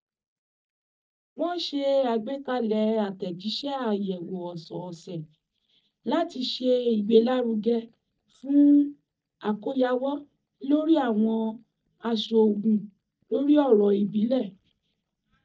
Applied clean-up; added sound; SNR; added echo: neural mask model DeepFilterNet 3.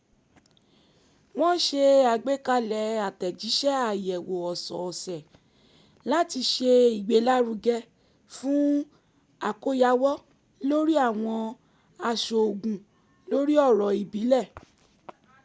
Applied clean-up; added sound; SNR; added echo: none; none; none; none.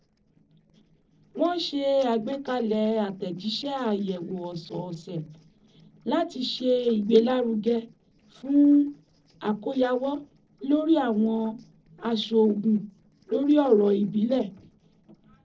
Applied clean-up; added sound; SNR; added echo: neural separator model SepFormer DNS4.